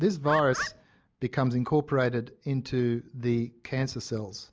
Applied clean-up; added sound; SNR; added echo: none; Bird; 6 dB; none.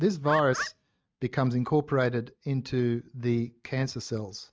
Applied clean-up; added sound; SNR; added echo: neural mask model RNNoise.